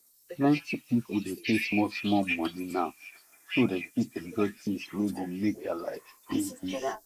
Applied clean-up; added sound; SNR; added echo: neural mask model Resemble Enhance denoiser.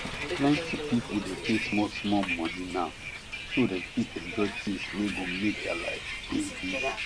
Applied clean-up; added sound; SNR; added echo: none; Bus; 4 dB; none.